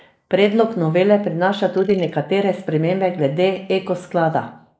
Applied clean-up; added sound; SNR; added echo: neural mask model Resemble Enhance denoiser.